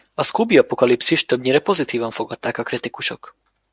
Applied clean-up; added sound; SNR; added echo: none; none; none; none.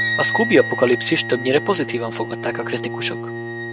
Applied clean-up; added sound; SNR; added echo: none; Wind instrument, woodwind instrument + Bowed string instrument; 5 dB; none.